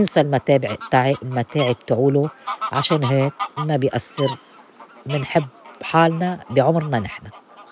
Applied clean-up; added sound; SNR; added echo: none; Fowl; 14 dB; none.